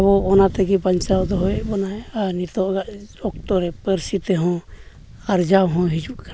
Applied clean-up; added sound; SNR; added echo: none; none; none; none.